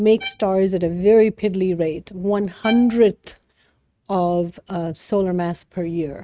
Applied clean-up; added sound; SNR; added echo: neural mask model RNNoise.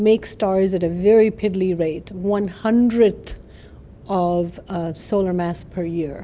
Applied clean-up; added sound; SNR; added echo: none; none; none; none.